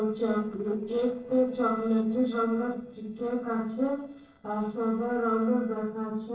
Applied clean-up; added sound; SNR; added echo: neural separator model SepFormer DNS4.